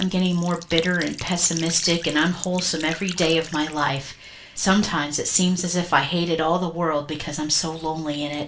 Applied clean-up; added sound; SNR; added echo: none; Trickle, dribble / Sink (filling or washing); 16 dB; reverberation time 0.3 s.